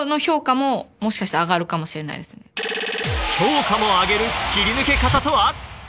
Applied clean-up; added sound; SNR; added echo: none; none; none; none.